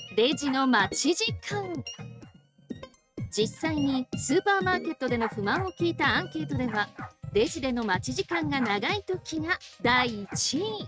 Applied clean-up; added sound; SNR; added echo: neural mask model RNNoise.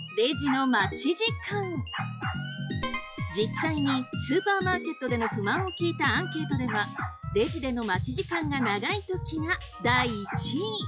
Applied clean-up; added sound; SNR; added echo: classical method log-MMSE.